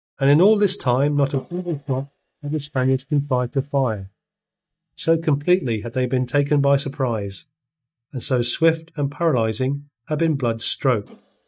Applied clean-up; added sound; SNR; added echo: neural mask model DeepFilterNet 3.